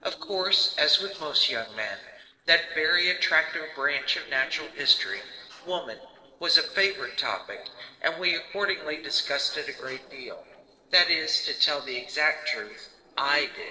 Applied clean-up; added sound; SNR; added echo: neural separator model SepFormer DNS4.